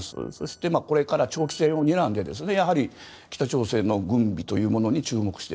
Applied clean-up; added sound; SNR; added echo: neural separator model SepFormer DNS4.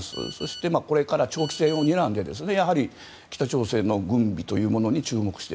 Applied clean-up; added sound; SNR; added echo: none; Telephone; 17 dB; none.